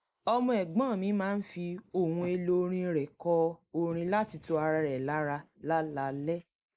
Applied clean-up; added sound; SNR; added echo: neural mask model Resemble Enhance denoiser.